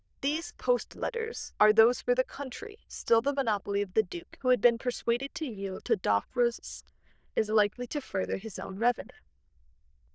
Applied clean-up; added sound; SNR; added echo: neural diffusion model UNIVERSE++.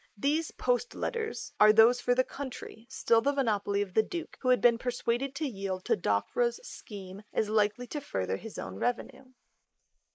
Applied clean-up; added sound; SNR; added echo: neural mask model Resemble Enhance denoiser.